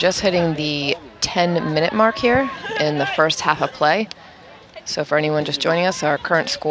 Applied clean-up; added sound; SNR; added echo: none; none; none; none.